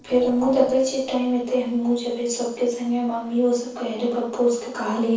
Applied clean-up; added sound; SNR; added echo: neural separator model SepFormer DNS4.